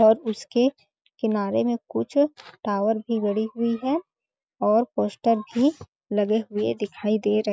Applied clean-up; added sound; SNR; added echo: none; none; none; none.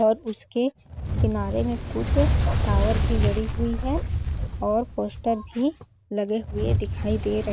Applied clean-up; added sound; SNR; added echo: none; Fire; -1 dB; none.